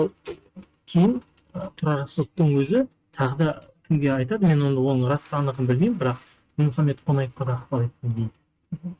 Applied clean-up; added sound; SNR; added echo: neural mask model RNNoise.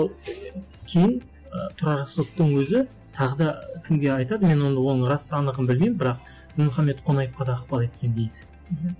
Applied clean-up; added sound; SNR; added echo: none; none; none; none.